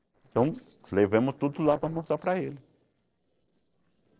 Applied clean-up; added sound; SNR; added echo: neural separator model SepFormer DNS4.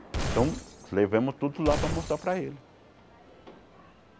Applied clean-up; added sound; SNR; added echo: none; Glass; 4 dB; none.